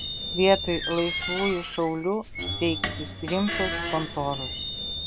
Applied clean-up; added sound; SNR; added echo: none; Squeak; 4 dB; none.